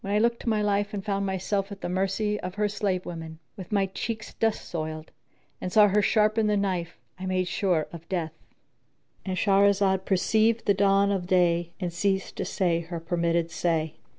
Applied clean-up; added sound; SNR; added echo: none; none; none; none.